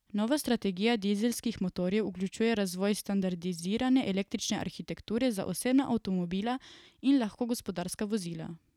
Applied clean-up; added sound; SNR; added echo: none; none; none; none.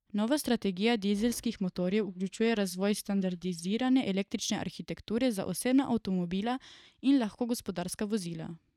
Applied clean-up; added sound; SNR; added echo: neural mask model DeepFilterNet 3.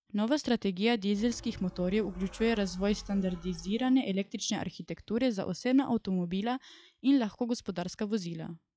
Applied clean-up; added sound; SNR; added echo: classical method log-MMSE.